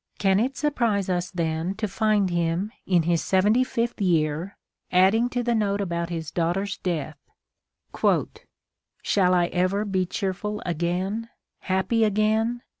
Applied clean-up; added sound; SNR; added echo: none; none; none; none.